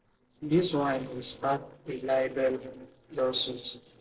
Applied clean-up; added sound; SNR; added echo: neural separator model SepFormer DNS4.